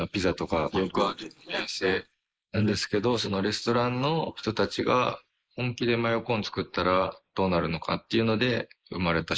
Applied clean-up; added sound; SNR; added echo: neural mask model Resemble Enhance denoiser.